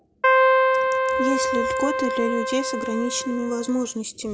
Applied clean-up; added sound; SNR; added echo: none; Keyboard (musical); -5 dB; none.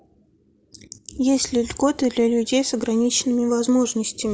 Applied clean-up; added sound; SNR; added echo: none; none; none; none.